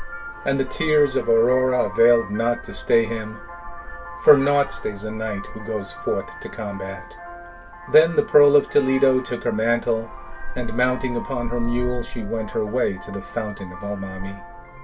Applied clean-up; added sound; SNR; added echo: none; Vehicle horn, car horn, honking; 10 dB; reverberation time 0.1 s.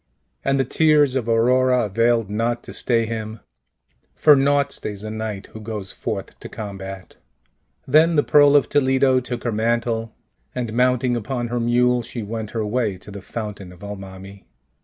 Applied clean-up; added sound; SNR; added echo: none; none; none; none.